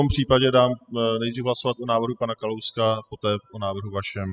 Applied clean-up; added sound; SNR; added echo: classical method spectral subtraction.